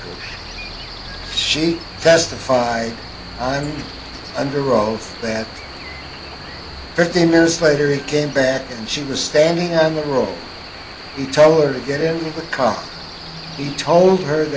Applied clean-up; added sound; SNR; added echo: none; Cricket; 14 dB; none.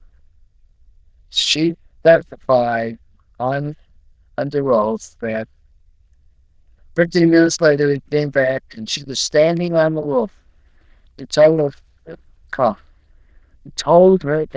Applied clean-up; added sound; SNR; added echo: neural diffusion model UNIVERSE++.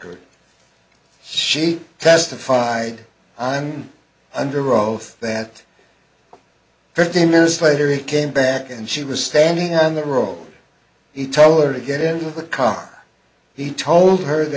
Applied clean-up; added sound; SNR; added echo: none; none; none; none.